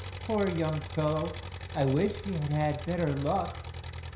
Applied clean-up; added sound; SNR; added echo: none; Engine; 9 dB; reverberation time 0.5 s.